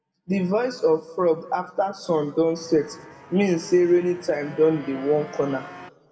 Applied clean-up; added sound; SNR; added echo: none; Motorcycle; 20 dB; reverberation time 1.5 s.